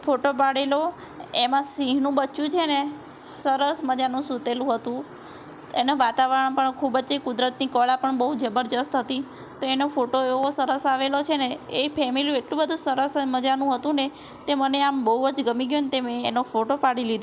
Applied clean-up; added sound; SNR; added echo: none; none; none; none.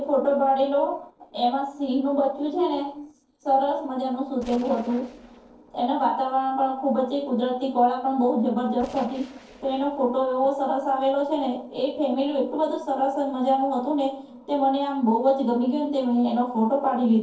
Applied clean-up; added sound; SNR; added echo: neural separator model SepFormer DNS4.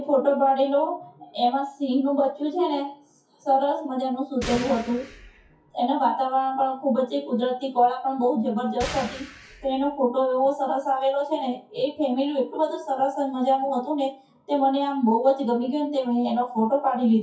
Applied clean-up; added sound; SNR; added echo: classical method WPE with log-MMSE.